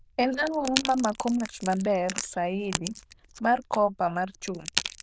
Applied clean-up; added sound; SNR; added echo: neural diffusion model UNIVERSE++.